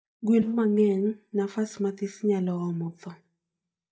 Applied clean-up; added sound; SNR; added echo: neural mask model DeepFilterNet 3.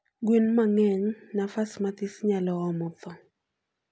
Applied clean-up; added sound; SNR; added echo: none; none; none; none.